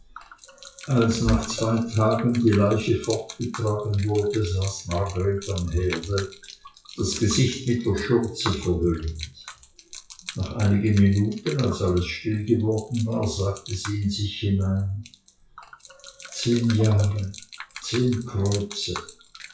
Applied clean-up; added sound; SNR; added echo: classical method WPE with log-MMSE.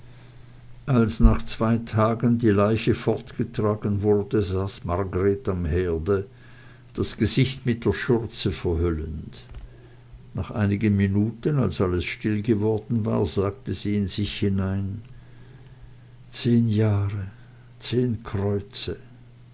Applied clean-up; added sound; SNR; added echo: none; none; none; none.